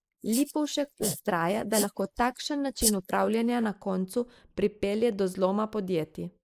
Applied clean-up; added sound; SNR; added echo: neural mask model Resemble Enhance denoiser.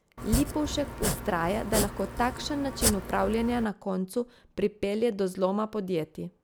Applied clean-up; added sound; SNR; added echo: none; Domestic sounds, home sounds; 3 dB; none.